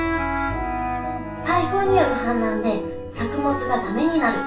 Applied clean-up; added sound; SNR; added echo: none; Electric guitar; 12 dB; reverberation time 0.3 s.